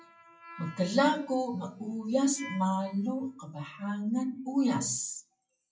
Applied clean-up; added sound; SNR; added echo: classical method WPE with log-MMSE.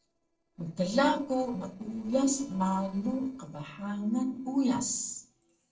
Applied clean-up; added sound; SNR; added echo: neural separator model SepFormer DNS4.